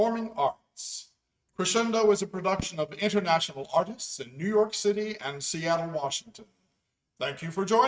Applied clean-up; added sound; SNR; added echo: neural mask model RNNoise.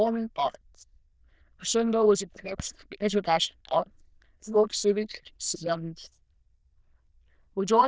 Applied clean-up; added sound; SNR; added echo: neural diffusion model UNIVERSE++.